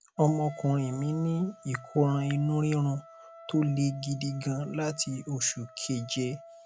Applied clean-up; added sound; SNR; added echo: none; Wind instrument, woodwind instrument; 19 dB; none.